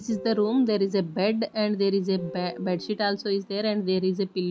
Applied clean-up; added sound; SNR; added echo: none; Guitar; 18 dB; none.